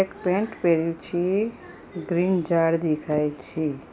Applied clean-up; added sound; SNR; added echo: none; none; none; none.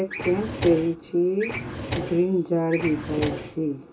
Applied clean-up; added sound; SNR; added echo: none; Drawer open or close; 8 dB; reverberation time 0.2 s.